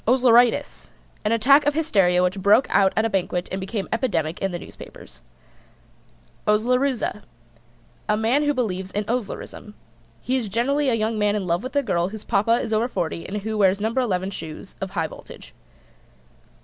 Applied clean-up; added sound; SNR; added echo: none; none; none; none.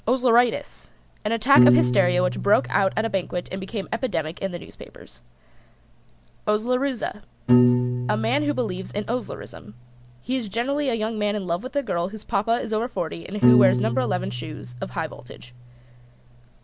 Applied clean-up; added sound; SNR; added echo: none; Piano; 2 dB; none.